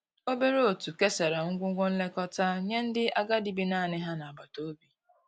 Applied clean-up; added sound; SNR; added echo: none; none; none; none.